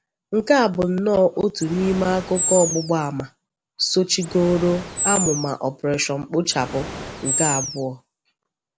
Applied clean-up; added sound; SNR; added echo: none; Animal; 4 dB; none.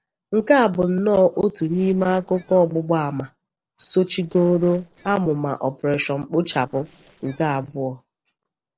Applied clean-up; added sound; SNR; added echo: neural separator model SepFormer DNS4.